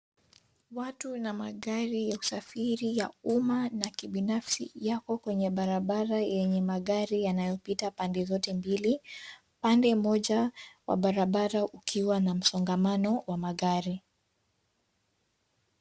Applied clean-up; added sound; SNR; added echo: none; none; none; none.